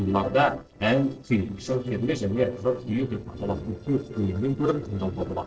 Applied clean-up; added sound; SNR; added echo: neural separator model SepFormer DNS4.